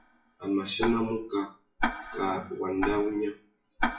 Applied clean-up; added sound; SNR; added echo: classical method WPE with log-MMSE.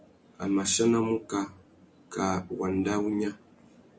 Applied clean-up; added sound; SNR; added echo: none; none; none; none.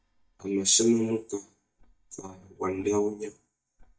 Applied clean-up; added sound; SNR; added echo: neural mask model DeepFilterNet 3.